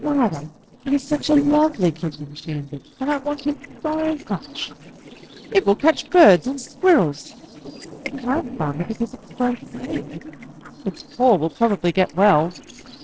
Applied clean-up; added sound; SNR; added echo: neural separator model SepFormer DNS4.